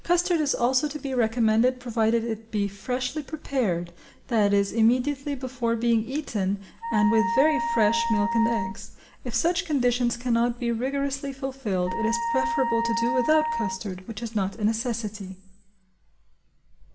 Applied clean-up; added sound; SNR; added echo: none; Wind instrument, woodwind instrument; 5 dB; reverberation time 0.6 s.